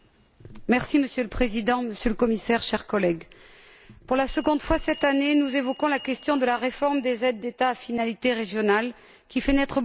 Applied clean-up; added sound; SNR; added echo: none; Bell; 18 dB; none.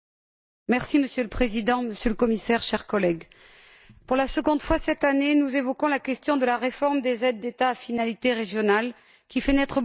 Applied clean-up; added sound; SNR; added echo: neural mask model DeepFilterNet 3.